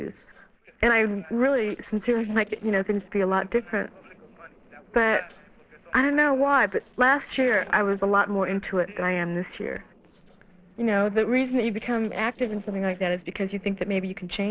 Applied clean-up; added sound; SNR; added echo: neural separator model SepFormer DNS4.